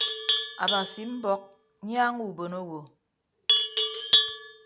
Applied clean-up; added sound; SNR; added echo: none; Livestock, farm animals, working animals; -5 dB; none.